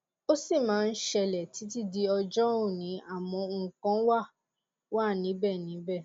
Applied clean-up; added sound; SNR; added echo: none; none; none; none.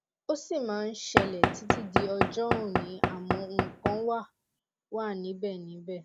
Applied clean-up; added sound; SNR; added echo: none; Knock / Wood; -5 dB; none.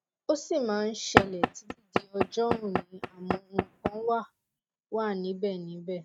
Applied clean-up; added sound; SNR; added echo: neural mask model RNNoise.